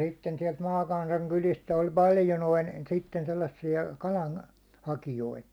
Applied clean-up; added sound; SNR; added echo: none; none; none; none.